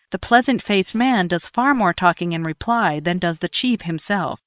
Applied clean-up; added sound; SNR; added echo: neural separator model SepFormer WHAM!.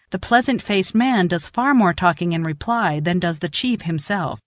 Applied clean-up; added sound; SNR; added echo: none; none; none; none.